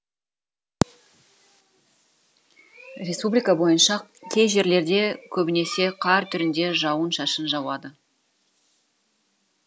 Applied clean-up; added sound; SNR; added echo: none; none; none; none.